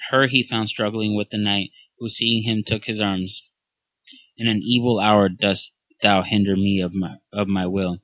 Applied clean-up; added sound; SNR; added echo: none; none; none; none.